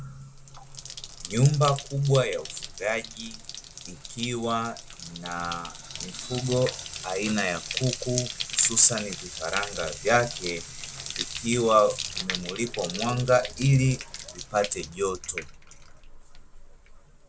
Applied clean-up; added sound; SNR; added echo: none; Bathtub (filling or washing); 10 dB; none.